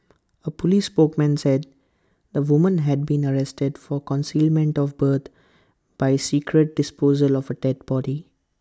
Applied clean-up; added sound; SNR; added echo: none; none; none; none.